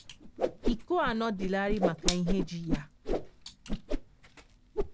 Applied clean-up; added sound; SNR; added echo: none; Whoosh, swoosh, swish; -1 dB; none.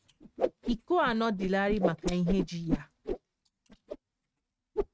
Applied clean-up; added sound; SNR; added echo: neural mask model RNNoise.